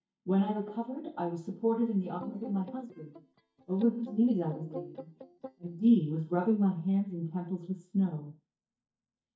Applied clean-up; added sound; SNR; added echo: neural mask model DeepFilterNet 3.